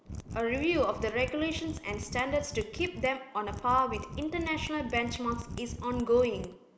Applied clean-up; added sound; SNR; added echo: none; Mechanisms; 10 dB; none.